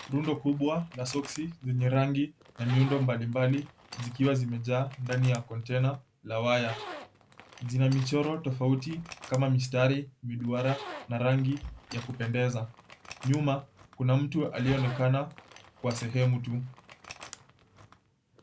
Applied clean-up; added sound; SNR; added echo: none; Zipper (clothing); 18 dB; none.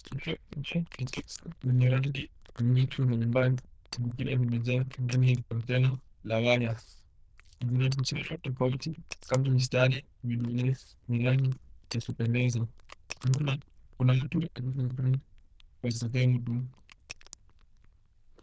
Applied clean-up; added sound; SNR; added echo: neural diffusion model UNIVERSE++.